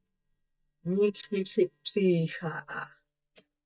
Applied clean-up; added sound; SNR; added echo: neural mask model DeepFilterNet 3.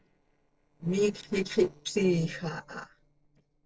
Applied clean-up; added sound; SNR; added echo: neural separator model SepFormer DNS4.